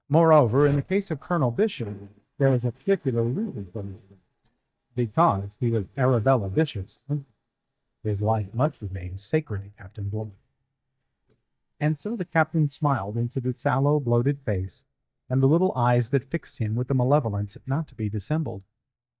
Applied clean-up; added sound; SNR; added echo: neural mask model DeepFilterNet 3.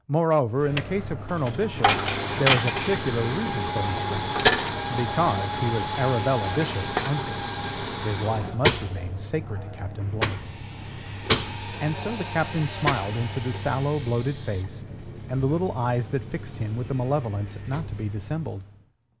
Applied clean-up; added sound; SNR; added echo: none; Coin (dropping); 0 dB; none.